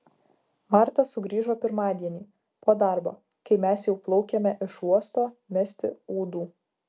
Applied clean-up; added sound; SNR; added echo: none; none; none; none.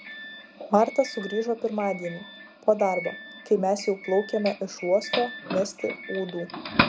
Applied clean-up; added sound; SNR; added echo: none; Doorbell; 7 dB; none.